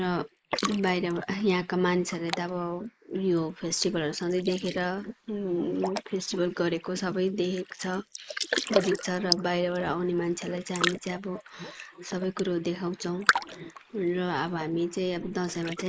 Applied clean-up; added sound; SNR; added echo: neural mask model Resemble Enhance denoiser.